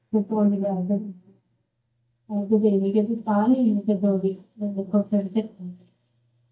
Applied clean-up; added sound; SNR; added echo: neural mask model DeepFilterNet 3.